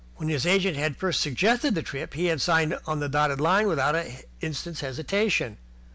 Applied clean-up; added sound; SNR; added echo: none; none; none; none.